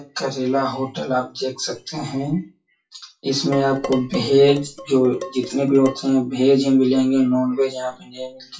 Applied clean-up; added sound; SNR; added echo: classical method WPE with log-MMSE.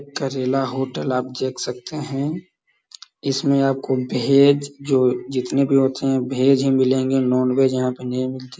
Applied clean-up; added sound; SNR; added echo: none; none; none; none.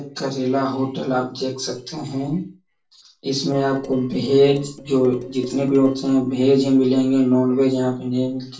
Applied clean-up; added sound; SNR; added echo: neural separator model SepFormer DNS4.